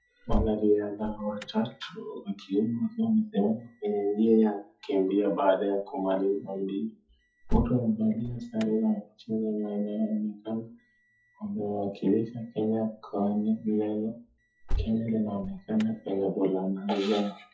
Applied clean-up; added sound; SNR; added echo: classical method WPE with log-MMSE.